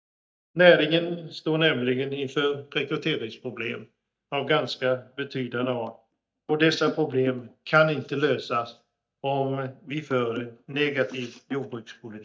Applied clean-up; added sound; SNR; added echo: neural mask model DeepFilterNet 3.